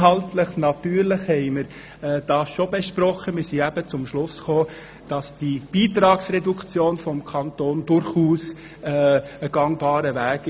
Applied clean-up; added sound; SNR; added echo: none; none; none; none.